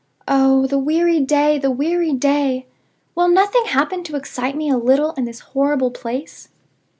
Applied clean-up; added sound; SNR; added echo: none; none; none; none.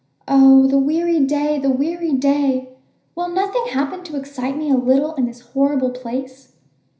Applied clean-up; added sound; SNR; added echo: none; none; none; reverberation time 0.5 s.